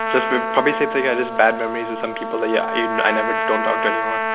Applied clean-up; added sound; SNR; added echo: none; Trumpet; 2 dB; none.